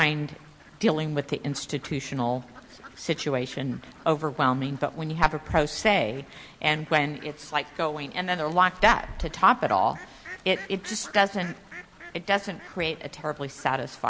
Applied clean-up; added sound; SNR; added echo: none; Fowl; 17 dB; none.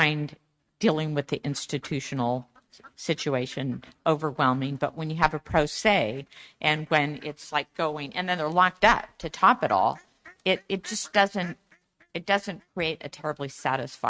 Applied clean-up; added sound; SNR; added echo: neural mask model RNNoise.